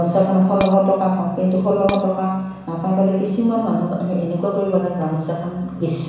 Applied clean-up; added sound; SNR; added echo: none; Dishes, pots, and pans; 13 dB; reverberation time 1.1 s.